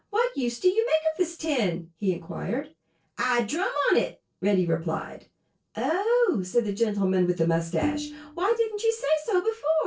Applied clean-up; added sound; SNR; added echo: neural separator model SepFormer DNS4.